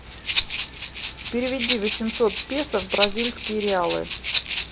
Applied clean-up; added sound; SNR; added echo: none; Rattle (instrument); -1 dB; none.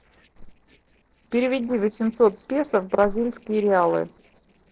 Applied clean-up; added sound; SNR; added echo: neural separator model SepFormer DNS4.